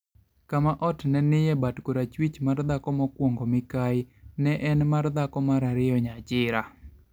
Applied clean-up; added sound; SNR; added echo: none; none; none; none.